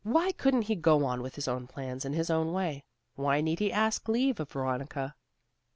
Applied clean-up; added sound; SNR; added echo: none; none; none; none.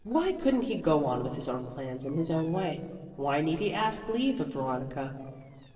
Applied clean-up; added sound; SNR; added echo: neural separator model SepFormer DNS4.